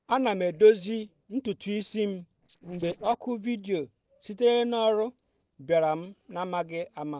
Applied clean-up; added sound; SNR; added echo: neural separator model SepFormer DNS4.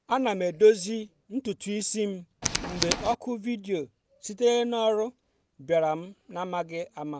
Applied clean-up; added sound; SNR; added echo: none; Tools; 2 dB; none.